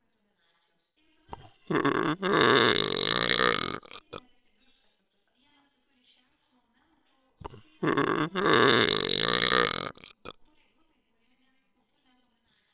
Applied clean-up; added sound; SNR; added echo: neural separator model SepFormer WHAMR!.